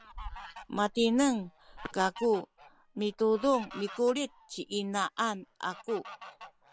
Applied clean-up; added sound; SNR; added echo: none; Fowl; 17 dB; none.